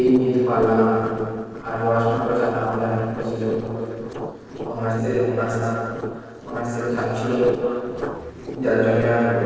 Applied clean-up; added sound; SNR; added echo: neural separator model SepFormer DNS4.